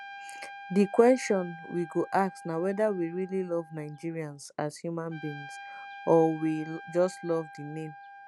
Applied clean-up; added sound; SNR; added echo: none; Trumpet; 17 dB; none.